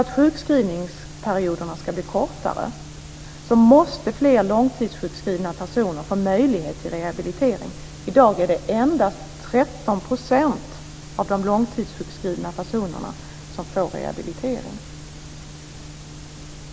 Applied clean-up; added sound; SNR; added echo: none; none; none; none.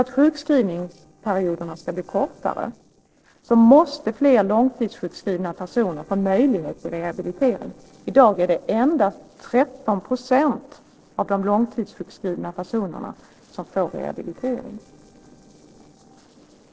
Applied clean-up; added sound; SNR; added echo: neural separator model SepFormer DNS4.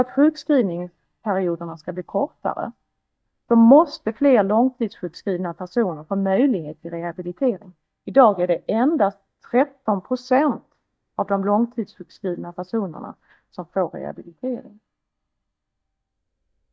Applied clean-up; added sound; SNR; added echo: neural mask model DeepFilterNet 3.